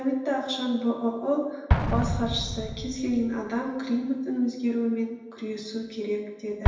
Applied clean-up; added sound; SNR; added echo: none; Explosion; 3 dB; reverberation time 1.0 s.